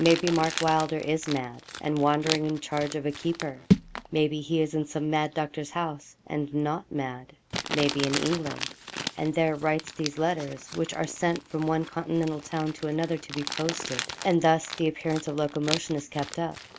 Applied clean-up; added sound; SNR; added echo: none; Crumpling, crinkling; 8 dB; none.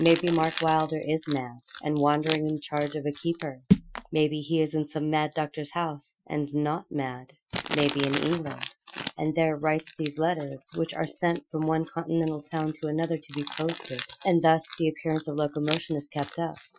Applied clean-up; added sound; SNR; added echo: classical method Wiener filter.